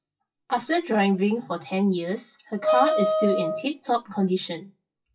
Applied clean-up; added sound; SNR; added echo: classical method WPE with log-MMSE.